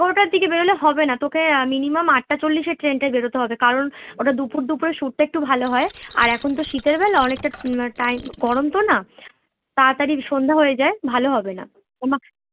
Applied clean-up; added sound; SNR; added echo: none; Coin (dropping); 18 dB; none.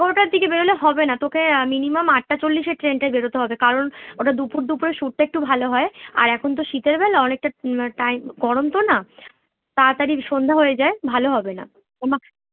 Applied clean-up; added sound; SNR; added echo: none; none; none; none.